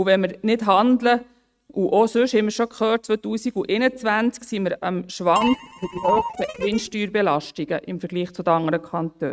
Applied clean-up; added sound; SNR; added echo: neural mask model RNNoise.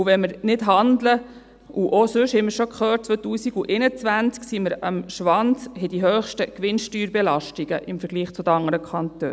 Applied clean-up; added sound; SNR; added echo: none; none; none; none.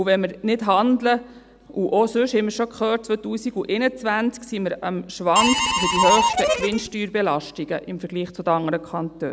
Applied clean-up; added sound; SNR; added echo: none; Harmonica; -2 dB; none.